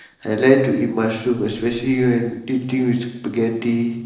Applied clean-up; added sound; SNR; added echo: neural separator model SepFormer DNS4.